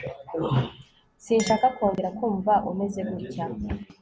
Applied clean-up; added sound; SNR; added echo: none; Chink, clink; 20 dB; none.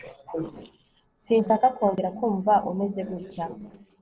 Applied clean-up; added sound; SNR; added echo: neural separator model SepFormer DNS4.